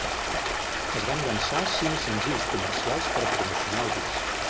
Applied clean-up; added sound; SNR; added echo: none; Stream; -5 dB; none.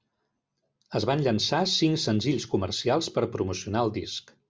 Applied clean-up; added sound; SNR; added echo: none; none; none; none.